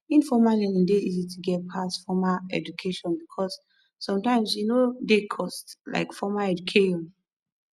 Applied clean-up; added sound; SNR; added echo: none; none; none; none.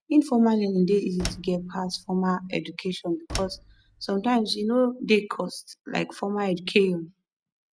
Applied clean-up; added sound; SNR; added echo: none; Slam; 13 dB; none.